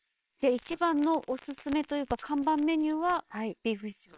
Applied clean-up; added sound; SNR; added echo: neural separator model SepFormer WHAMR!.